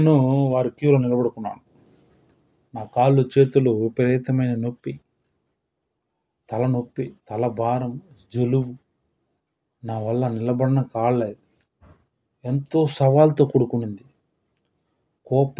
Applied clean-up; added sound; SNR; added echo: none; none; none; none.